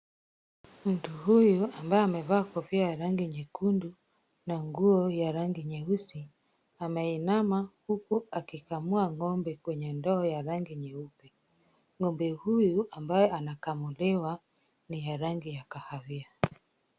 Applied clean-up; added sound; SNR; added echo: none; none; none; none.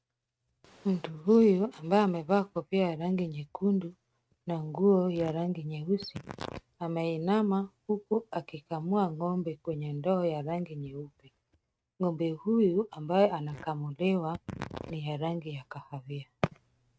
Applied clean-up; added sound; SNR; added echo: neural mask model RNNoise.